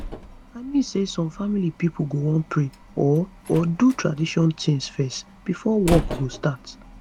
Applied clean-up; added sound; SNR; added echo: none; Slam; 12 dB; none.